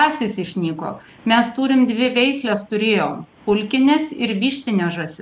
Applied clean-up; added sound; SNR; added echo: none; none; none; none.